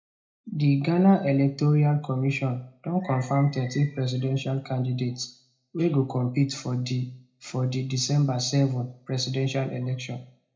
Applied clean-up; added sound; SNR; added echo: none; none; none; reverberation time 0.4 s.